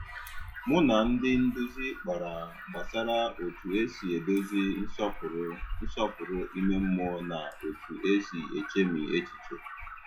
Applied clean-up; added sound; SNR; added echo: classical method log-MMSE.